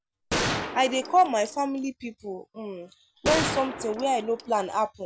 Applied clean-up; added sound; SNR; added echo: none; Gunshot, gunfire; 5 dB; none.